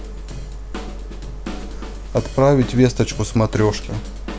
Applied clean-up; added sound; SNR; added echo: none; Drum / Drum kit; 15 dB; none.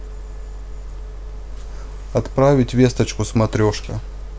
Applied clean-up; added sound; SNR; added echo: none; none; none; none.